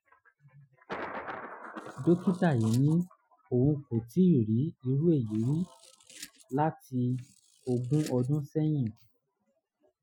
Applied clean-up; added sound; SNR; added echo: classical method Wiener filter.